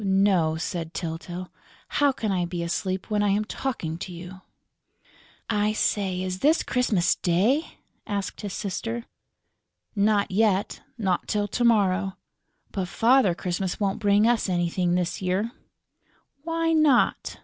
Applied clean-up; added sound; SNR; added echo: none; none; none; none.